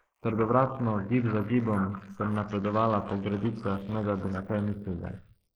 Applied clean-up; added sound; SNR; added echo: neural mask model Resemble Enhance denoiser.